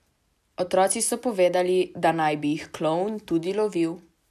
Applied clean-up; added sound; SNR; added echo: none; none; none; none.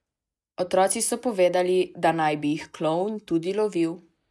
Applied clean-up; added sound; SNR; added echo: neural mask model DeepFilterNet 3.